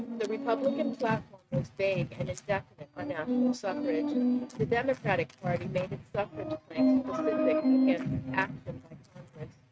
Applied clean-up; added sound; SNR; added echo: neural mask model RNNoise.